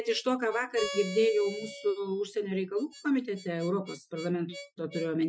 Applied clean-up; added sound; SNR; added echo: classical method Wiener filter.